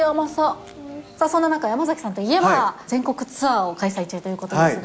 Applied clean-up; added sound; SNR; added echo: none; none; none; none.